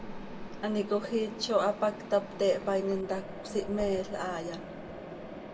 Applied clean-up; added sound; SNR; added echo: none; Mechanisms; 10 dB; reverberation time 0.9 s.